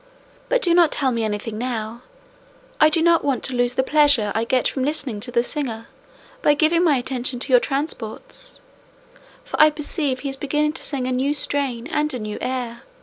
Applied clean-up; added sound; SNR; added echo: none; none; none; none.